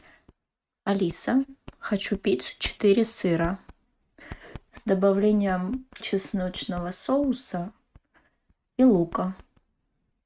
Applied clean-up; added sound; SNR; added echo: neural mask model RNNoise.